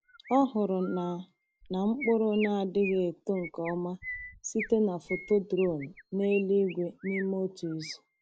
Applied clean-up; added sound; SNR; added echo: none; Chirp, tweet; 15 dB; none.